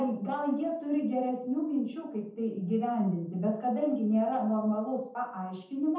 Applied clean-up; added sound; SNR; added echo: none; none; none; reverberation time 0.6 s.